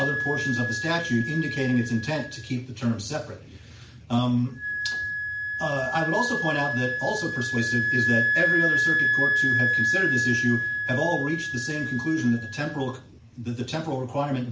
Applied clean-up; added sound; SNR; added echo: none; Wind instrument, woodwind instrument; 0 dB; none.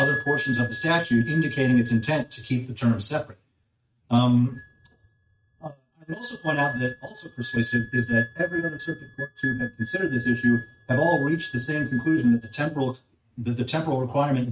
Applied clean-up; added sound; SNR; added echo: neural mask model RNNoise.